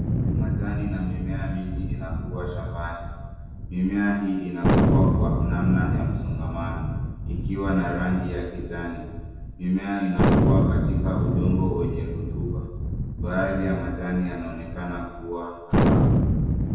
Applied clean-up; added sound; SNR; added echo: none; Thunder; -5 dB; reverberation time 1.1 s.